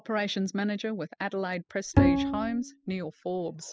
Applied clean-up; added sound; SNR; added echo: classical method spectral subtraction.